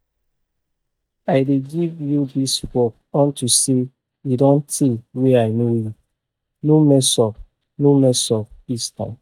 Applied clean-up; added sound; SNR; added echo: neural mask model DeepFilterNet 3.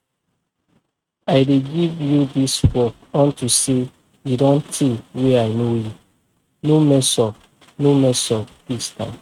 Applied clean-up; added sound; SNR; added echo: neural mask model RNNoise.